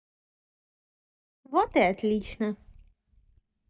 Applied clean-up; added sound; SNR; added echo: neural mask model DeepFilterNet 3.